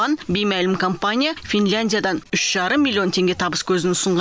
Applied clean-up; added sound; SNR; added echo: none; none; none; none.